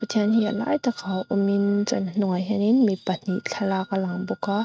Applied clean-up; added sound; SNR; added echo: neural mask model RNNoise.